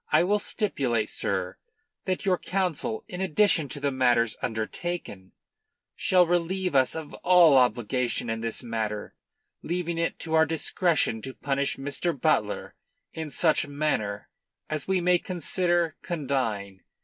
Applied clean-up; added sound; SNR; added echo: none; none; none; none.